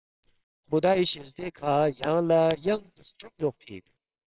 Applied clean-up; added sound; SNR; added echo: neural separator model SepFormer WHAMR!.